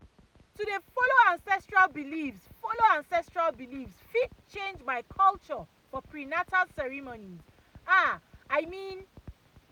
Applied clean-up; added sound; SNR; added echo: none; none; none; none.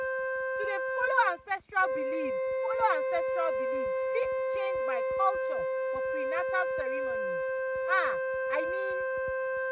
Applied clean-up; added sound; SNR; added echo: none; Wind instrument, woodwind instrument; -4 dB; none.